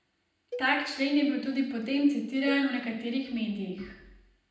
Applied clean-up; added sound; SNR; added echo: none; Cowbell; 17 dB; reverberation time 0.8 s.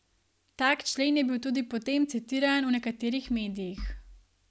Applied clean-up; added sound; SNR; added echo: none; none; none; none.